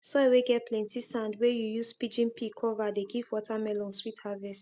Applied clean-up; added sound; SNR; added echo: none; none; none; none.